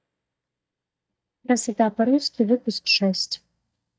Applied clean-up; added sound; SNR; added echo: neural mask model DeepFilterNet 3.